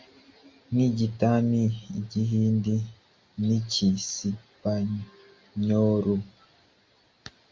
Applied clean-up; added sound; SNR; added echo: none; none; none; none.